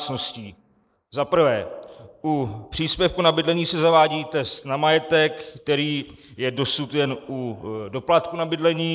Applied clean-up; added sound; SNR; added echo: neural mask model Resemble Enhance denoiser.